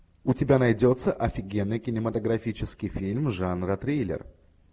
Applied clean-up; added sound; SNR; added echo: none; none; none; none.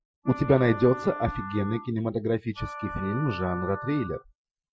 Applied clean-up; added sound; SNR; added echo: classical method Wiener filter.